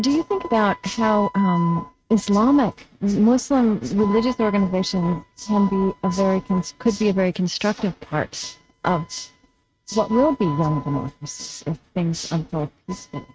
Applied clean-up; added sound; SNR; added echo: neural mask model RNNoise.